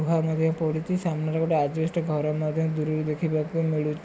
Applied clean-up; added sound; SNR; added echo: none; none; none; none.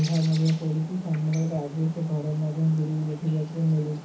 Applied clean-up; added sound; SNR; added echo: none; Bird; 19 dB; reverberation time 0.4 s.